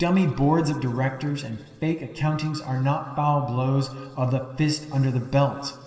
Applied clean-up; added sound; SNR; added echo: none; none; none; reverberation time 2.4 s.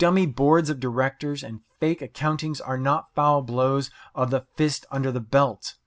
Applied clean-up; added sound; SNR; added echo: none; none; none; none.